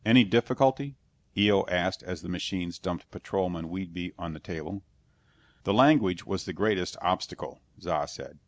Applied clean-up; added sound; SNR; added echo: none; none; none; none.